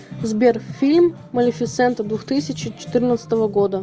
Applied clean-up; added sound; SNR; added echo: none; none; none; none.